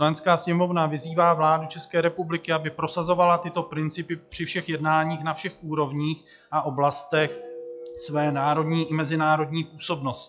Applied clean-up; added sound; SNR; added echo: classical method log-MMSE.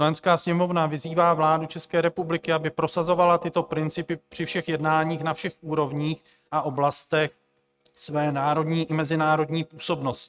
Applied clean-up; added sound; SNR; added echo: neural mask model RNNoise.